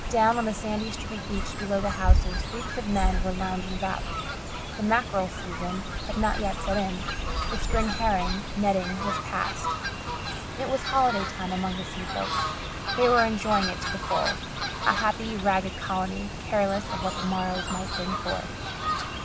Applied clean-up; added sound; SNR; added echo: none; Fowl; 1 dB; none.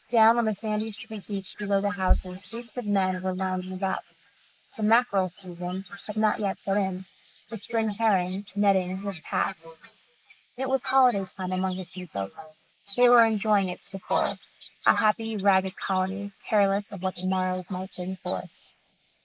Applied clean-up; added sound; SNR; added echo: neural mask model Resemble Enhance denoiser.